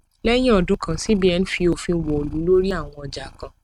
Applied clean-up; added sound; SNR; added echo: neural mask model RNNoise.